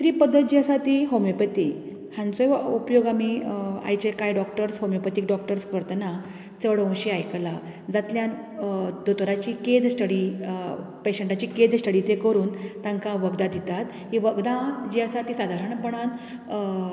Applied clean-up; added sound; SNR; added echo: none; none; none; none.